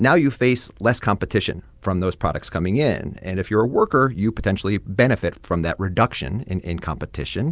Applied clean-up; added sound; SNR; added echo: none; none; none; none.